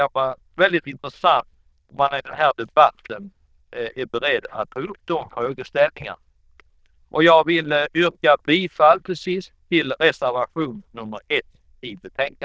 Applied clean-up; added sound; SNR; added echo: neural diffusion model UNIVERSE++.